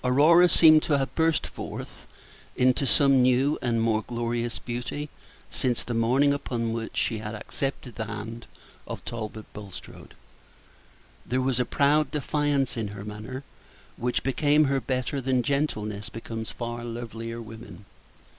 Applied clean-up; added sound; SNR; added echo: none; none; none; none.